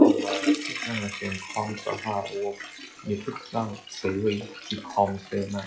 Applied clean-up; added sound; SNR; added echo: classical method log-MMSE.